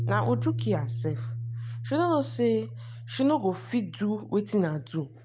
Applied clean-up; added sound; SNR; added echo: none; Piano; 6 dB; none.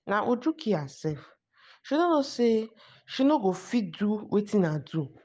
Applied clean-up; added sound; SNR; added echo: none; none; none; none.